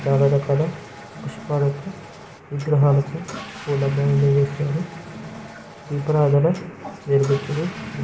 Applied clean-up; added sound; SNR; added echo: none; Toilet flush / Water; 15 dB; none.